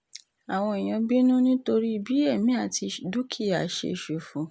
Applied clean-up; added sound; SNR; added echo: none; none; none; none.